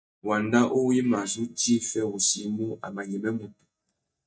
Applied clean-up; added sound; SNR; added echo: neural mask model DeepFilterNet 3.